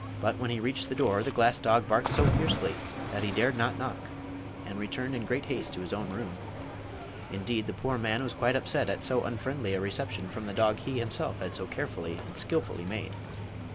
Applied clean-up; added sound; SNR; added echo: none; Cricket / Waves, surf; 5 dB; none.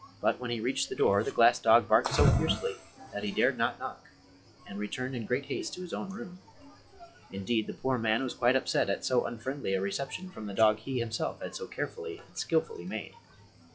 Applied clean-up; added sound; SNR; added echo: classical method log-MMSE.